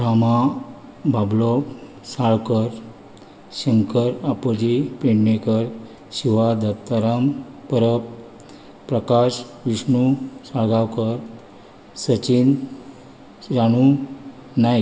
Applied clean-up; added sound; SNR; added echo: none; none; none; reverberation time 0.9 s.